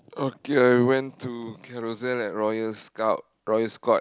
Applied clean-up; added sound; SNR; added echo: none; none; none; none.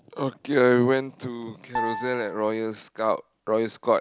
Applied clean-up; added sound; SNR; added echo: none; Piano; 8 dB; none.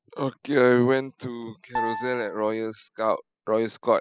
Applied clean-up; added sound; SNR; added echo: classical method spectral subtraction.